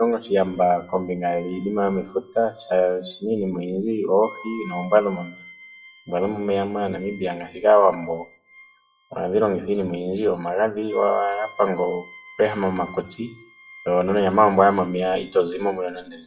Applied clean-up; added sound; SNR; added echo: classical method WPE with log-MMSE.